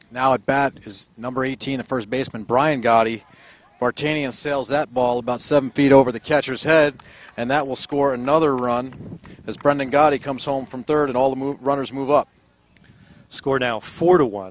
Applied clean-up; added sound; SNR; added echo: none; none; none; none.